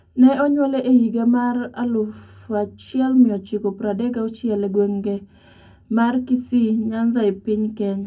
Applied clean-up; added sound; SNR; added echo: none; none; none; reverberation time 0.3 s.